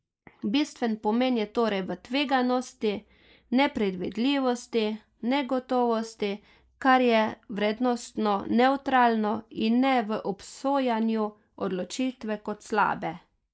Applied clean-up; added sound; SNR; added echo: neural mask model Resemble Enhance denoiser.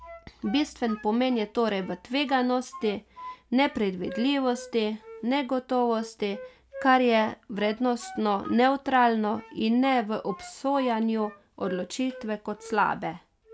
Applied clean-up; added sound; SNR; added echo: none; Wind instrument, woodwind instrument; 19 dB; none.